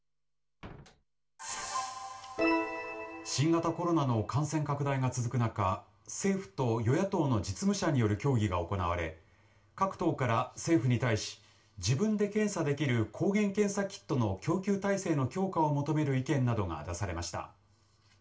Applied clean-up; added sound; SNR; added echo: none; Slam; 18 dB; reverberation time 0.2 s.